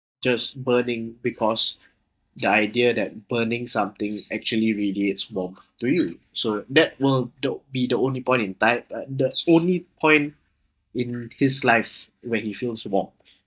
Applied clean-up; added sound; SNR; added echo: neural mask model DeepFilterNet 3.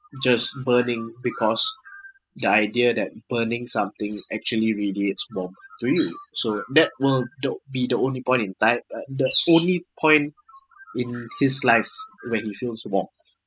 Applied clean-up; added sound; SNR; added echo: classical method spectral subtraction.